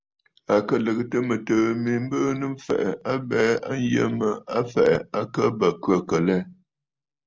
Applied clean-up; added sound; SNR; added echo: none; none; none; none.